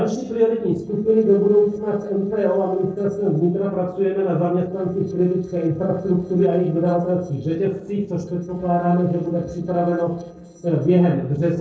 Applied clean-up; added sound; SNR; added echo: neural separator model SepFormer DNS4.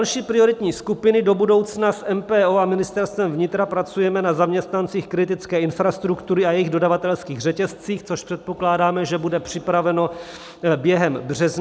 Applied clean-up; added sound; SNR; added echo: none; none; none; none.